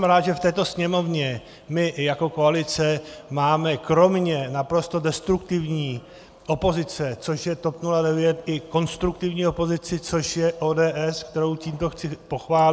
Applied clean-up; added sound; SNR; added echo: none; none; none; none.